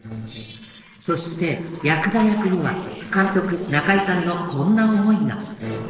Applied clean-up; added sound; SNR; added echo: neural separator model SepFormer DNS4.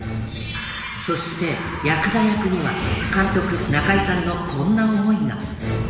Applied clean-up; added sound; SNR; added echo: none; Bird; 12 dB; reverberation time 1.6 s.